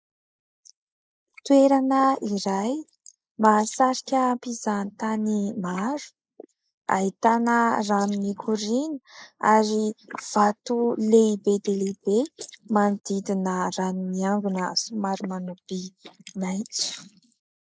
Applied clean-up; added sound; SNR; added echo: neural mask model Resemble Enhance denoiser.